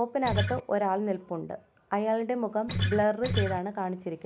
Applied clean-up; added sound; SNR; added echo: none; Acoustic guitar; -1 dB; none.